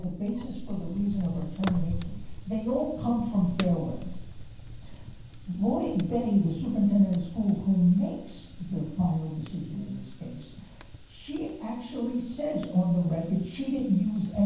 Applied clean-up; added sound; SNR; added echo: none; Fire; 12 dB; reverberation time 0.9 s.